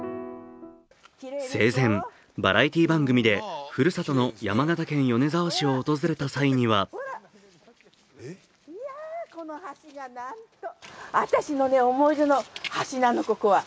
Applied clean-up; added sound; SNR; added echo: none; none; none; none.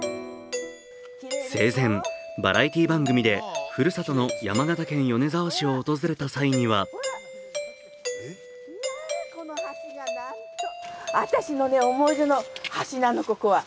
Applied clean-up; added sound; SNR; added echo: none; Doorbell; 10 dB; none.